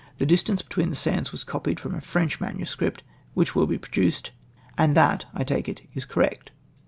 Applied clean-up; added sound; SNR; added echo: none; none; none; none.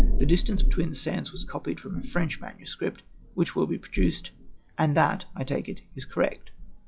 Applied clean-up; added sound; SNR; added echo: classical method log-MMSE.